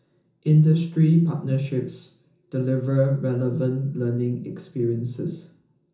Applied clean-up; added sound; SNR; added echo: none; none; none; reverberation time 0.7 s.